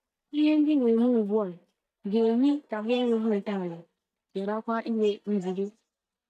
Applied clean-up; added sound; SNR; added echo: neural mask model DeepFilterNet 3.